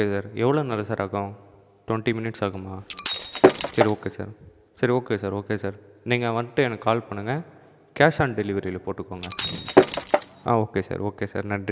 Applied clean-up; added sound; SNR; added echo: none; Shatter; -4 dB; none.